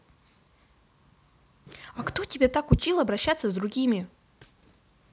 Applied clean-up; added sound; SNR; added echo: none; none; none; none.